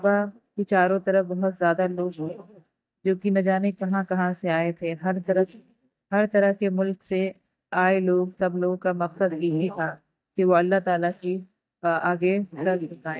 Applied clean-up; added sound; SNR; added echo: neural mask model DeepFilterNet 3.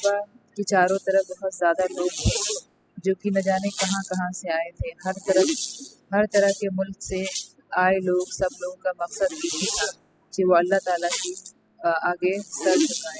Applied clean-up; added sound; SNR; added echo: classical method spectral subtraction.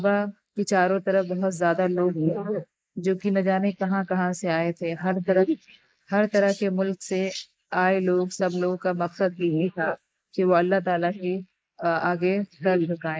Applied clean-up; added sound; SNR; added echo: neural mask model Resemble Enhance denoiser.